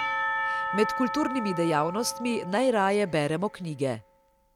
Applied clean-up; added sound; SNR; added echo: none; Church bell / Percussion; 6 dB; none.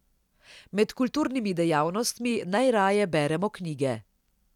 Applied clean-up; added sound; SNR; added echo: none; none; none; none.